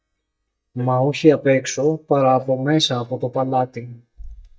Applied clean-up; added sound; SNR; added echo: neural mask model DeepFilterNet 3.